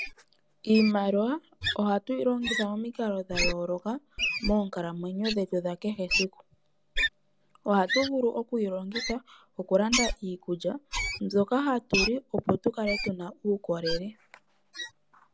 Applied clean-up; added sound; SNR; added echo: none; Wild animals; 6 dB; none.